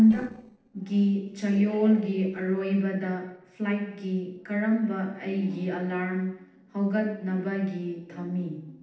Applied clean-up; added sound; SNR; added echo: neural separator model SepFormer DNS4.